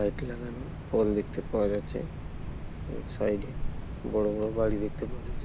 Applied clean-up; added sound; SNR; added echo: none; Cricket; 4 dB; none.